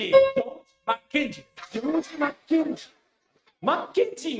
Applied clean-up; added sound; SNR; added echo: neural mask model RNNoise.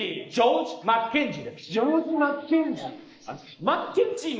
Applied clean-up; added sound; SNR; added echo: neural mask model Resemble Enhance denoiser.